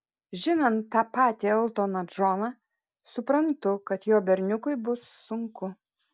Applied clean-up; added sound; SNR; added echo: none; none; none; none.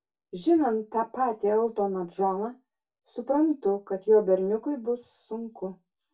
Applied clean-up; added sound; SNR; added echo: none; none; none; reverberation time 0.2 s.